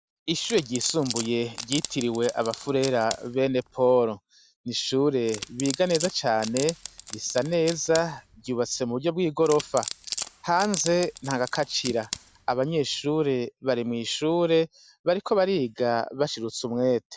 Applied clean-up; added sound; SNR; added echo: none; Wood; 12 dB; none.